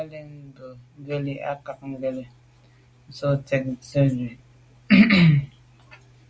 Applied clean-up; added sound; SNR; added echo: none; none; none; none.